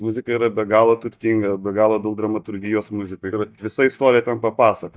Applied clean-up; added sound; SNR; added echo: neural mask model DeepFilterNet 3.